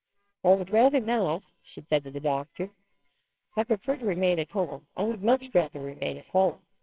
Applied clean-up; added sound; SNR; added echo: neural separator model SepFormer WHAMR!.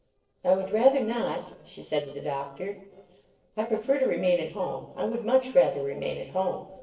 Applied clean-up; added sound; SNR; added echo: neural separator model SepFormer DNS4.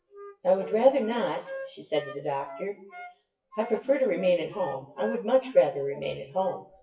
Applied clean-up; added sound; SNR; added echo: classical method WPE with log-MMSE.